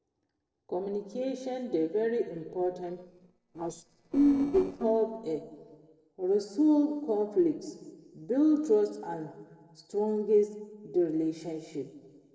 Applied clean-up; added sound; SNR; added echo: neural separator model SepFormer DNS4.